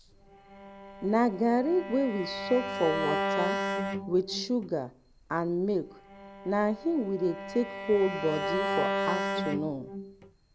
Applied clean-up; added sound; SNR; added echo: none; Bowed string instrument; 5 dB; none.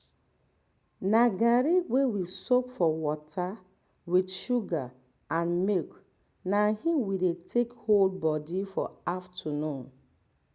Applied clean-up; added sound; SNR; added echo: none; none; none; none.